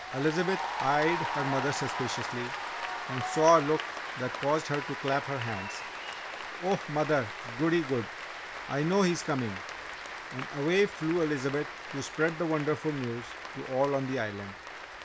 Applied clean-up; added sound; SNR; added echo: none; Applause / Cheering; 7 dB; none.